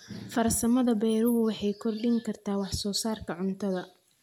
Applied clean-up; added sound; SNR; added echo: none; none; none; none.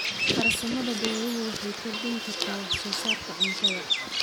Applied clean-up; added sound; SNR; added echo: none; Bird vocalization, bird call, bird song; -4 dB; none.